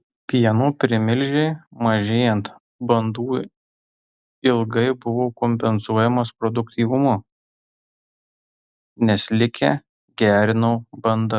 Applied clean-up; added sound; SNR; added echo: none; none; none; none.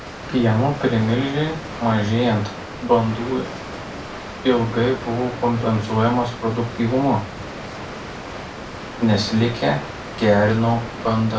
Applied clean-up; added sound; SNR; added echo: none; Water; 11 dB; reverberation time 0.3 s.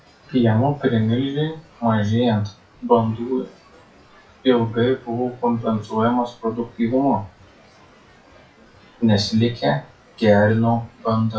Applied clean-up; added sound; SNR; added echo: classical method WPE with log-MMSE.